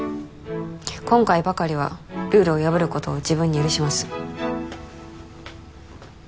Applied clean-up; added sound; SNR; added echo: none; none; none; none.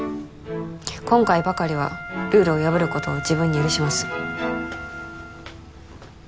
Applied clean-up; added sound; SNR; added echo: none; Wind instrument, woodwind instrument; 12 dB; none.